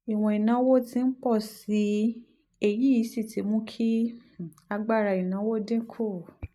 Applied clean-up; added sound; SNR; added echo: neural mask model DeepFilterNet 3.